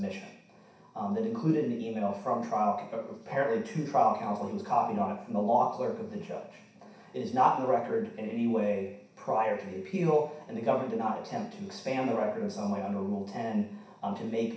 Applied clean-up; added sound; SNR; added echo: none; none; none; reverberation time 0.6 s.